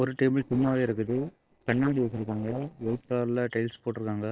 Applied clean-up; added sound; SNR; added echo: neural separator model SepFormer DNS4.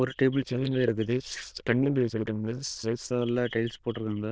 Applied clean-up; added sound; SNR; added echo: neural diffusion model UNIVERSE++.